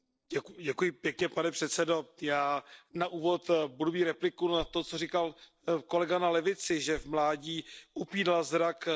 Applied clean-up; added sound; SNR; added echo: neural separator model SepFormer DNS4.